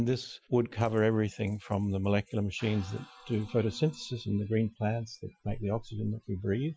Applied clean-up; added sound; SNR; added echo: classical method Wiener filter.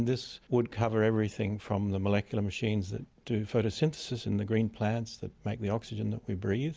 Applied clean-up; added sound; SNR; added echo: none; none; none; none.